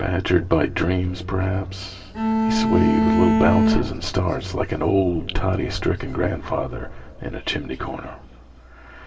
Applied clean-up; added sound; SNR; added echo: none; Bowed string instrument; -4 dB; reverberation time 2.4 s.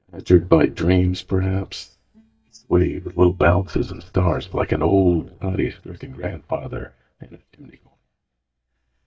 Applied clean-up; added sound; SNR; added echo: neural mask model DeepFilterNet 3.